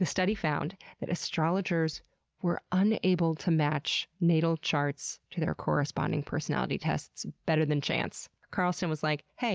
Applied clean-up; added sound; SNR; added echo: none; none; none; none.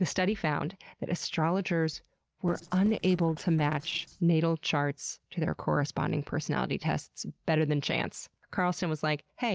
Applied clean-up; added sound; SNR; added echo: neural separator model SepFormer DNS4.